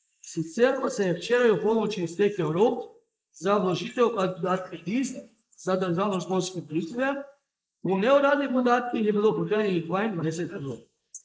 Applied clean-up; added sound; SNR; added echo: neural mask model Resemble Enhance denoiser.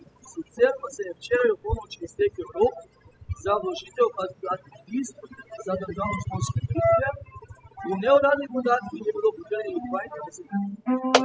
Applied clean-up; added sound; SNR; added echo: classical method spectral subtraction.